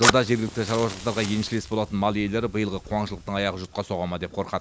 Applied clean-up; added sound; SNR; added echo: none; Fire; 6 dB; none.